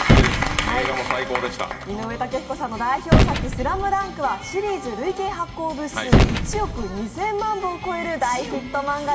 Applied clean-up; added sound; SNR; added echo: none; Gunshot, gunfire; -1 dB; reverberation time 2.8 s.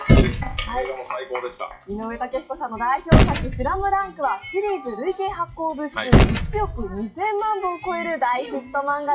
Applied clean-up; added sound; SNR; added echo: classical method WPE with log-MMSE.